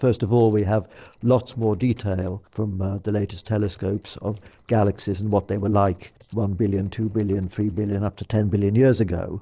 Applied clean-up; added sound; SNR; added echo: neural separator model SepFormer DNS4.